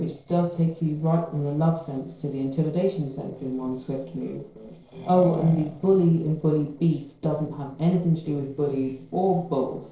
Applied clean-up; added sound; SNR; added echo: neural separator model SepFormer DNS4.